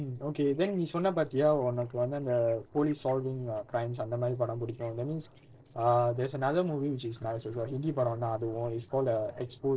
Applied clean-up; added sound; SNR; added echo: neural separator model SepFormer DNS4.